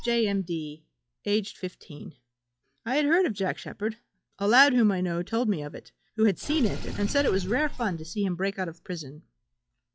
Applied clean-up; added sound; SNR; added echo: classical method log-MMSE.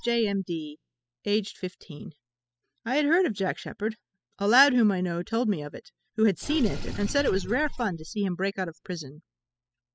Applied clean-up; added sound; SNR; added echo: classical method spectral subtraction.